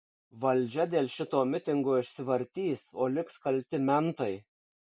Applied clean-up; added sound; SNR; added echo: none; none; none; none.